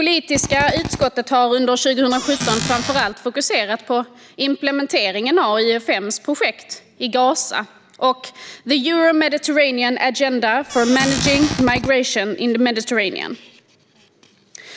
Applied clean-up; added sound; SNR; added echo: none; Drill + Squeak / Cupboard open or close; 6 dB; none.